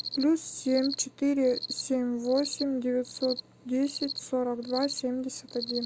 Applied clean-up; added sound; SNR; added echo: none; Cricket; 11 dB; none.